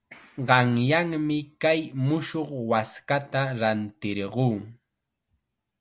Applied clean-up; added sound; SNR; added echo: none; none; none; none.